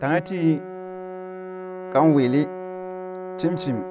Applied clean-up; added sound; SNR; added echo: none; Brass instrument; 10 dB; none.